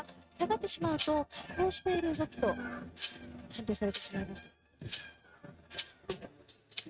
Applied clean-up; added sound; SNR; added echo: neural mask model RNNoise.